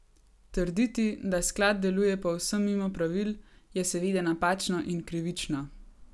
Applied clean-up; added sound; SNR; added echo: none; none; none; none.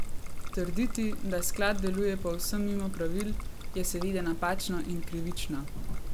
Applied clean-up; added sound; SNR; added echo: none; Trickle, dribble; -2 dB; none.